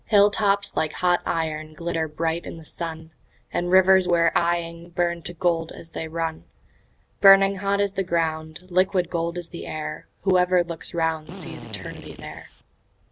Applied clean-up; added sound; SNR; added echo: none; Drill; 14 dB; none.